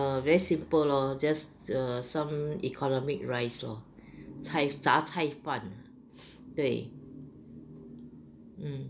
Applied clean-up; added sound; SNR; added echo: none; none; none; none.